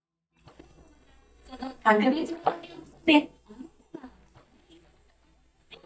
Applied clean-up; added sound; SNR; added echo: neural mask model DeepFilterNet 3.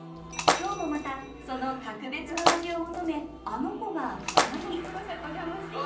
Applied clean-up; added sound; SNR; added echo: none; Splash, splatter; -1 dB; reverberation time 0.6 s.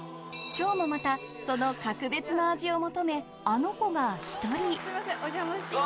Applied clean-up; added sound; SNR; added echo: none; none; none; none.